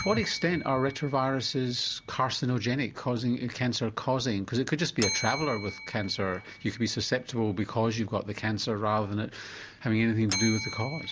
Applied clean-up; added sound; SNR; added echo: none; Bell; 12 dB; none.